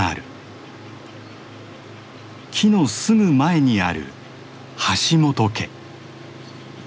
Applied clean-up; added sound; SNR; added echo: none; none; none; none.